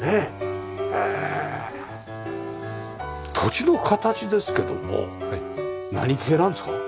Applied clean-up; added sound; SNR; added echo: none; none; none; none.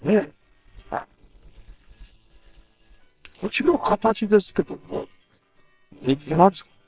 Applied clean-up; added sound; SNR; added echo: neural separator model SepFormer WHAMR!.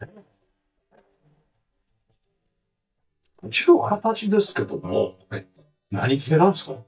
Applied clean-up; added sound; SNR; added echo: neural mask model DeepFilterNet 3.